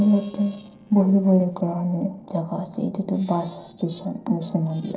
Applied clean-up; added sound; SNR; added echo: neural separator model SepFormer DNS4.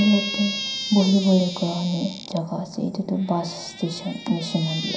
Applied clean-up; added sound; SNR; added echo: none; Squeak; 10 dB; reverberation time 0.3 s.